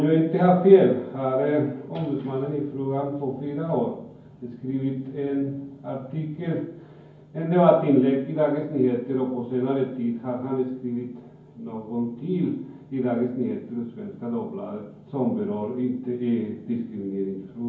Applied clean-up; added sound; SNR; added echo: none; none; none; reverberation time 0.9 s.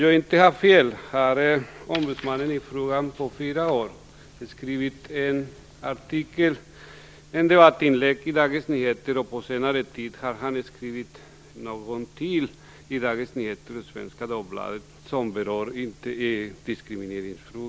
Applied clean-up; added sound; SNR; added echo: none; none; none; none.